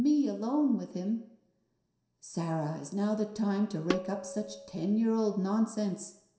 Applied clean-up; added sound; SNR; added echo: none; Tabla; 7 dB; reverberation time 0.7 s.